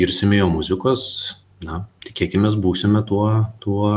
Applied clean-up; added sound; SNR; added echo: none; none; none; none.